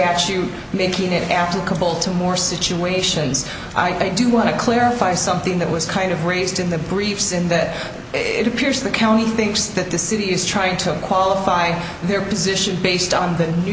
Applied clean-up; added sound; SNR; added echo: none; none; none; none.